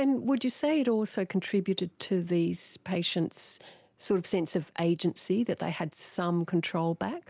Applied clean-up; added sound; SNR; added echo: none; none; none; none.